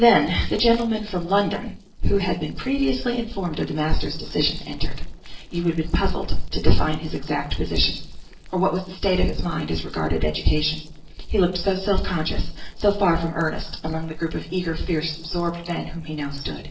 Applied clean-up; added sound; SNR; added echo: neural separator model SepFormer DNS4.